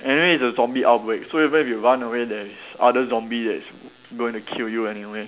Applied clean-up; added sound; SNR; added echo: none; none; none; none.